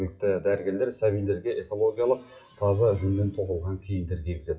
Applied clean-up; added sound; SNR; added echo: classical method WPE with log-MMSE.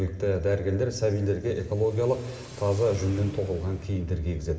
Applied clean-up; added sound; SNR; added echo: none; Accelerating, revving, vroom / Car; 19 dB; reverberation time 3.0 s.